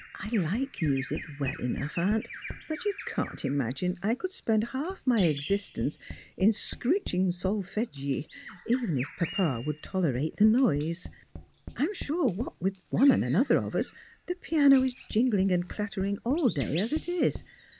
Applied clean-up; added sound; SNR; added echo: none; Tap + Bird vocalization, bird call, bird song; 15 dB; none.